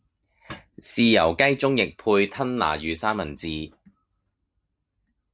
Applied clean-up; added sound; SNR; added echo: none; none; none; none.